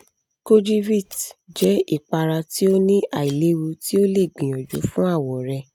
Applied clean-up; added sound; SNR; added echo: neural mask model RNNoise.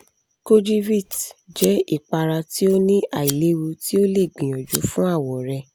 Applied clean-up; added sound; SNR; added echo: none; Scissors; 17 dB; none.